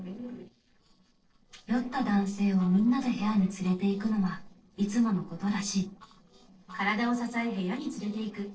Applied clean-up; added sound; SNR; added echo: neural separator model SepFormer DNS4.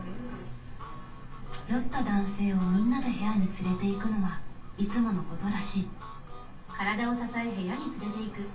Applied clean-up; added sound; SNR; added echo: none; Harmonica; 19 dB; reverberation time 0.3 s.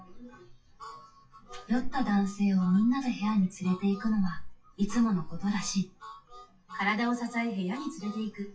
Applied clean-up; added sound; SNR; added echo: classical method WPE with log-MMSE.